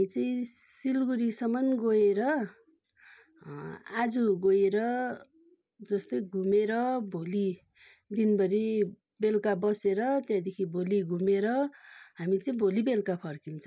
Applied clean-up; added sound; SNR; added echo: none; none; none; none.